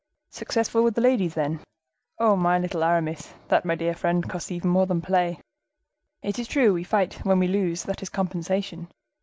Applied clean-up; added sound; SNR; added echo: none; none; none; none.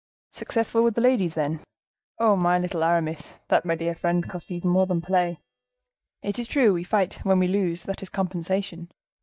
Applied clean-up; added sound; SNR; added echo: neural mask model DeepFilterNet 3.